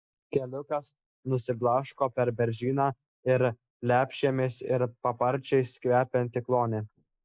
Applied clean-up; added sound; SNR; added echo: neural mask model Resemble Enhance denoiser.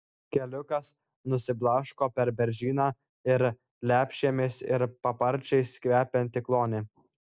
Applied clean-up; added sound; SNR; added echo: none; none; none; none.